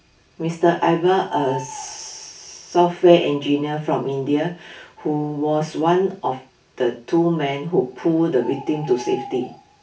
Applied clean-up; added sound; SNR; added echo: none; Bird; 19 dB; reverberation time 0.3 s.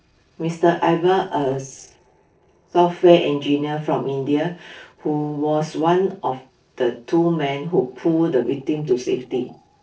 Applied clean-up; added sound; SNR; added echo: neural separator model SepFormer DNS4.